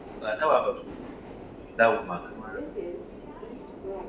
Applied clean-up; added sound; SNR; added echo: none; Subway, metro, underground; 10 dB; reverberation time 0.5 s.